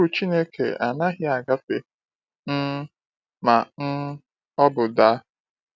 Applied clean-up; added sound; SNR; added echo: none; none; none; none.